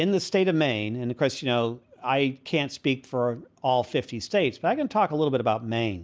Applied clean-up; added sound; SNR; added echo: none; none; none; none.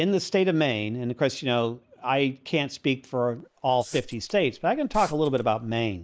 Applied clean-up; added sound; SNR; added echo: neural mask model Resemble Enhance denoiser.